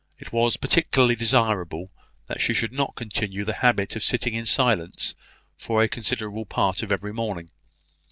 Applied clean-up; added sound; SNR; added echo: none; none; none; none.